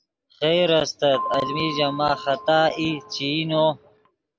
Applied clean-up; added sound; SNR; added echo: none; Percussion; 11 dB; none.